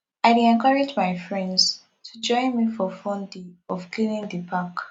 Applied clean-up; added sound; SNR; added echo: none; none; none; none.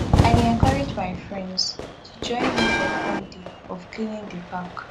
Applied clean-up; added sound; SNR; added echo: none; Fire / Fireworks + Bell; -3 dB; none.